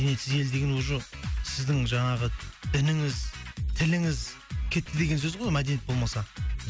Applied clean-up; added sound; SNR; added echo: none; none; none; none.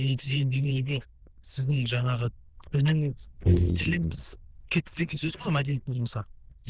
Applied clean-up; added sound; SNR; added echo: neural diffusion model UNIVERSE++.